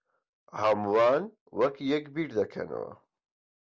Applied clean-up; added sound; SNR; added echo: none; none; none; none.